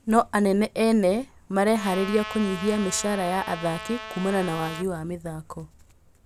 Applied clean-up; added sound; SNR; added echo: none; Trumpet; 12 dB; none.